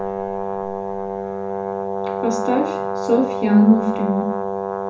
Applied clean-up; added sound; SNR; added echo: none; Brass instrument; 3 dB; reverberation time 0.6 s.